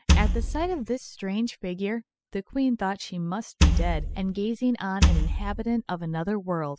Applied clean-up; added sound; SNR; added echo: classical method spectral subtraction.